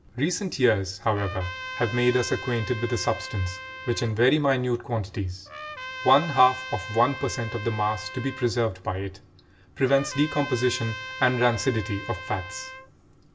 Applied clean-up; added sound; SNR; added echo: none; Trumpet; 12 dB; reverberation time 0.4 s.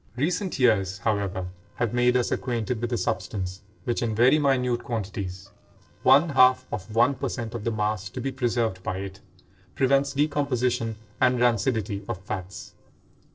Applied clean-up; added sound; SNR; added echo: neural separator model SepFormer DNS4.